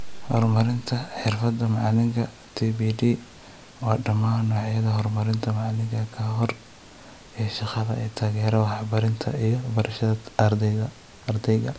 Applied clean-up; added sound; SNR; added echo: none; none; none; none.